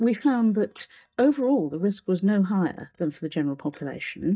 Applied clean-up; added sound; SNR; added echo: neural mask model DeepFilterNet 3.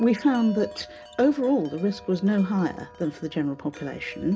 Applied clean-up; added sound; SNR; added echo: none; Wind chime; 19 dB; reverberation time 0.3 s.